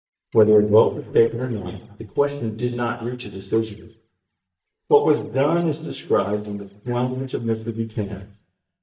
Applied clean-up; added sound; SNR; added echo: neural mask model DeepFilterNet 3.